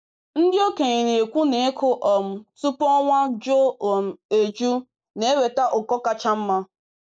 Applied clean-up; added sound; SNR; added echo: neural mask model Resemble Enhance denoiser.